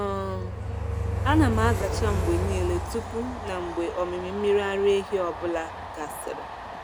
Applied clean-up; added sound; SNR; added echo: none; Train; 2 dB; none.